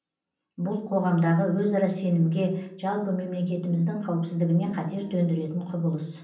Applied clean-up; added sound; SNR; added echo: none; Piano; 18 dB; reverberation time 0.6 s.